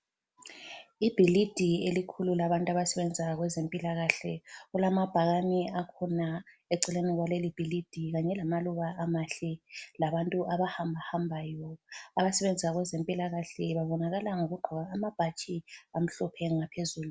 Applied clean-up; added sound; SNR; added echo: none; none; none; none.